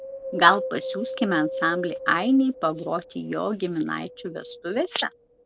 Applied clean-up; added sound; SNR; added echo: none; Wind; 10 dB; none.